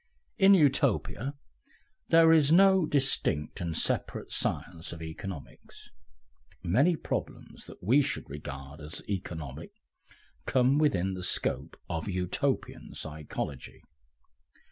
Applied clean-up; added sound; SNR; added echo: none; none; none; none.